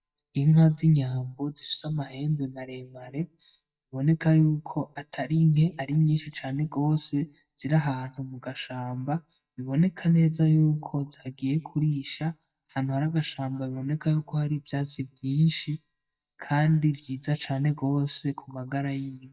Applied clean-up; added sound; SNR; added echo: neural mask model DeepFilterNet 3.